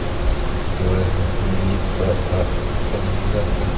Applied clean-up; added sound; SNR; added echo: none; Mechanisms; -3 dB; reverberation time 2.6 s.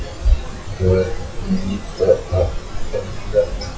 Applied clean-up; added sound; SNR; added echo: classical method WPE with log-MMSE.